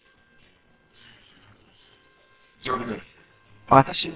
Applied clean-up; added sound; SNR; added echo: neural separator model SepFormer WHAMR!.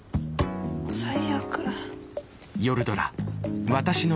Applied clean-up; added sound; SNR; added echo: none; none; none; none.